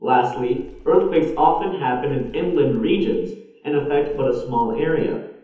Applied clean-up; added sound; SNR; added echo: none; Wind; 18 dB; reverberation time 1.3 s.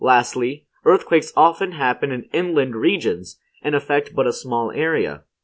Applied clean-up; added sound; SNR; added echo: none; none; none; none.